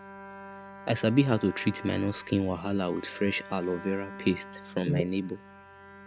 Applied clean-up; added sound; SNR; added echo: none; Bowed string instrument; 15 dB; none.